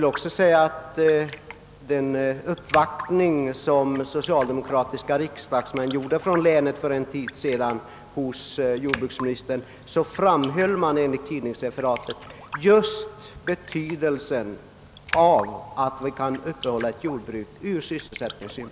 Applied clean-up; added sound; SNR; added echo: none; Raindrop; 15 dB; none.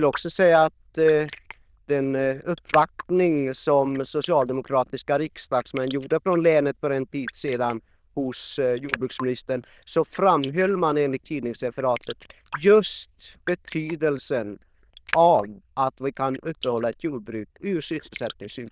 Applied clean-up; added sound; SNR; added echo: neural diffusion model UNIVERSE++.